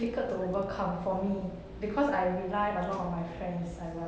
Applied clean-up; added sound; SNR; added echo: none; none; none; none.